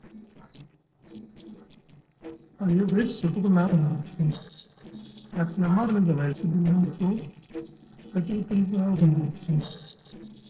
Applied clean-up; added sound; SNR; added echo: neural separator model SepFormer DNS4.